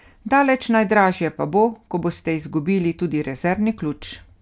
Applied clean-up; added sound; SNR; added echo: none; none; none; none.